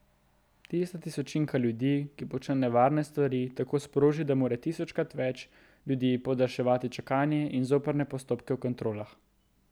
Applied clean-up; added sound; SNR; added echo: none; none; none; none.